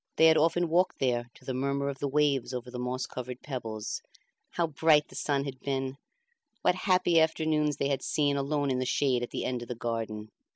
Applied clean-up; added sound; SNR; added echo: none; none; none; none.